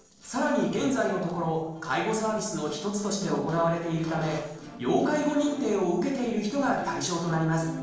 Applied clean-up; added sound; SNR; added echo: neural separator model SepFormer DNS4.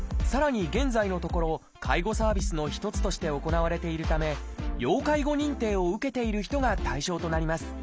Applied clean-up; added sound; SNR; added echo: none; none; none; none.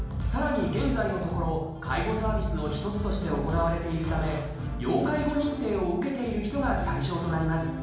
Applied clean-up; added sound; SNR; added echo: none; Water; 18 dB; reverberation time 1.0 s.